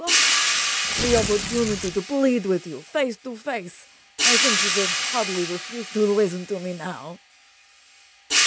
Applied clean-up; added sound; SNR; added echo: none; Hi-hat + Tearing; -1 dB; none.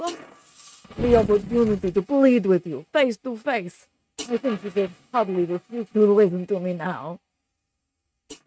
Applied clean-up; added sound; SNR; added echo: neural mask model RNNoise.